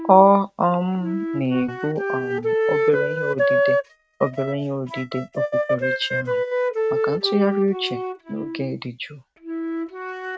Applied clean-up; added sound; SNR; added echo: neural mask model RNNoise.